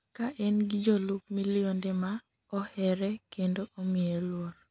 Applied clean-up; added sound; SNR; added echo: none; none; none; none.